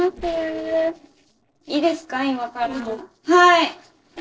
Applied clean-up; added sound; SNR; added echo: neural separator model SepFormer DNS4.